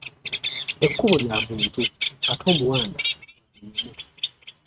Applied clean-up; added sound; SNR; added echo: neural mask model RNNoise.